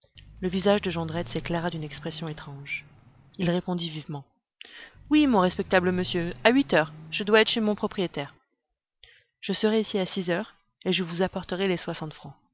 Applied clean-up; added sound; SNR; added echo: none; Vehicle; 18 dB; none.